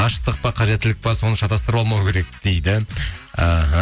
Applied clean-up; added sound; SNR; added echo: none; none; none; none.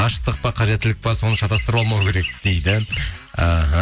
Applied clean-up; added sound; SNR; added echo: none; Chirp, tweet; 7 dB; none.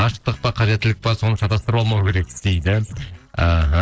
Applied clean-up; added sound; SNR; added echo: neural separator model SepFormer DNS4.